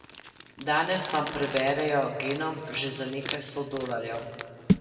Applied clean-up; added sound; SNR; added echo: none; Crumpling, crinkling; 5 dB; reverberation time 1.9 s.